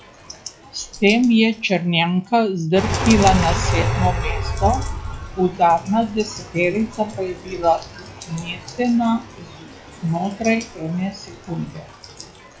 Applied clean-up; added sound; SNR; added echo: classical method log-MMSE.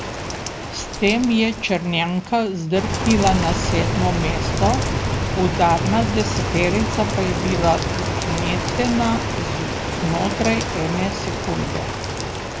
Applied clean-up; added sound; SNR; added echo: none; Rain; 1 dB; none.